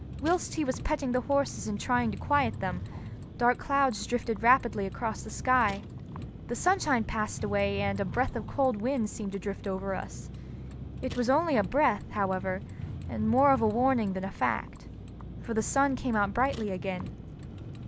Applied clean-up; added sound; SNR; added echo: none; Vehicle; 10 dB; none.